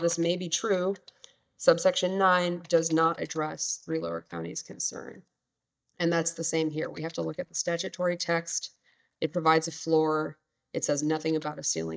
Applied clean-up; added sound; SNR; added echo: neural mask model DeepFilterNet 3.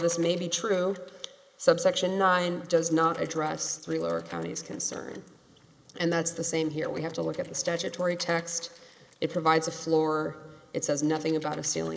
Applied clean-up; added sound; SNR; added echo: neural mask model Resemble Enhance denoiser.